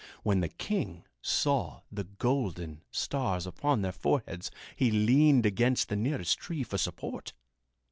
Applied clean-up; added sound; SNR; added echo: none; none; none; none.